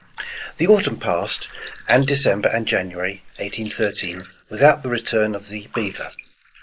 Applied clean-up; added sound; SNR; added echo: neural mask model Resemble Enhance denoiser.